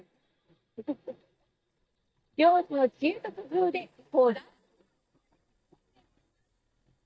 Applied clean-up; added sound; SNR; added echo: neural mask model DeepFilterNet 3.